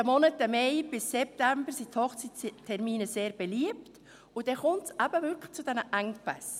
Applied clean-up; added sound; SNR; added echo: none; none; none; none.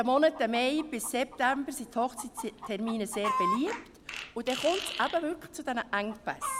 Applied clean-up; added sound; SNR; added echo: none; Fart + Chicken, rooster; 8 dB; none.